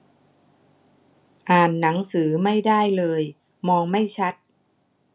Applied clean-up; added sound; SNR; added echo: none; none; none; none.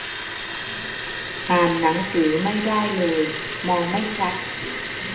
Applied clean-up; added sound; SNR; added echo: none; Liquid; 6 dB; reverberation time 0.8 s.